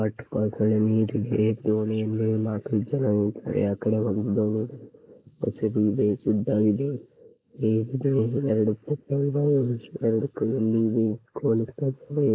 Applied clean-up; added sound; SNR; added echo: neural mask model Resemble Enhance denoiser.